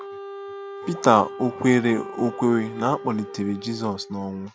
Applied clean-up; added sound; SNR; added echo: none; Wind instrument, woodwind instrument; 13 dB; none.